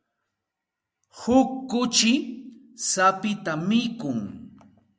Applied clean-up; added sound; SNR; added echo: none; none; none; none.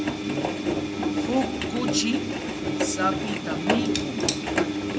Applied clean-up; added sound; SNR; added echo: none; Engine; -5 dB; none.